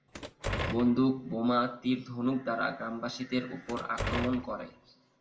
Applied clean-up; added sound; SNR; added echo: none; Door; 6 dB; reverberation time 0.8 s.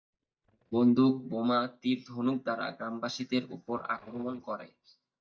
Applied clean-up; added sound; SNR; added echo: neural mask model DeepFilterNet 3.